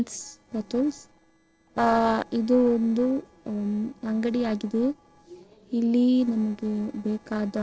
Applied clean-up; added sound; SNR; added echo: neural separator model SepFormer DNS4.